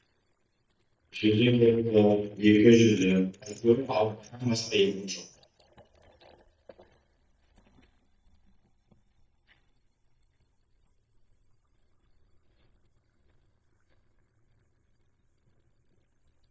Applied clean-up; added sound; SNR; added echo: neural mask model DeepFilterNet 3.